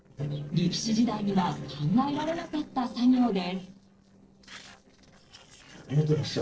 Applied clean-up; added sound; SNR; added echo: neural separator model SepFormer DNS4.